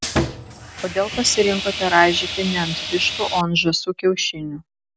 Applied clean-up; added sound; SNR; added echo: none; Sawing; 5 dB; none.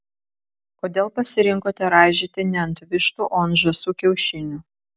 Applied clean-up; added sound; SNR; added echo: none; none; none; none.